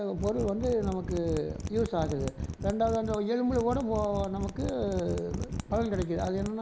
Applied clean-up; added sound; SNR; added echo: none; Mechanisms; 6 dB; none.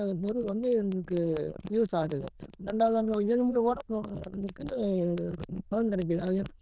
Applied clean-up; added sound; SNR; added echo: neural diffusion model UNIVERSE++.